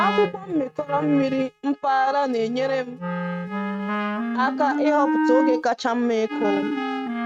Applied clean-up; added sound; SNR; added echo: neural mask model RNNoise.